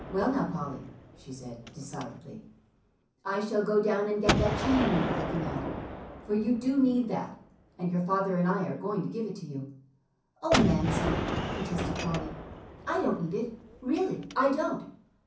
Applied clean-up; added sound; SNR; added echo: none; Gunshot, gunfire; 5 dB; reverberation time 0.6 s.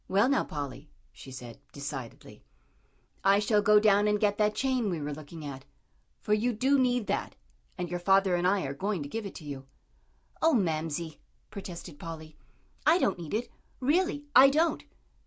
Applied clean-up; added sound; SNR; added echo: none; none; none; none.